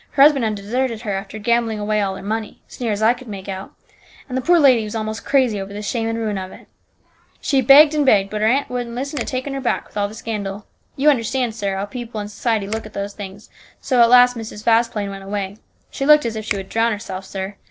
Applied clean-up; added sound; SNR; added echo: neural separator model SepFormer DNS4.